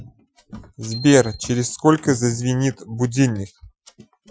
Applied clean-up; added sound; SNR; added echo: classical method Wiener filter.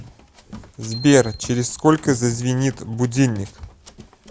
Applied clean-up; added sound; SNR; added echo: none; Run + Bicycle bell; 19 dB; none.